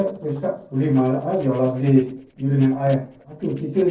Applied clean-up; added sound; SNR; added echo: neural separator model SepFormer DNS4.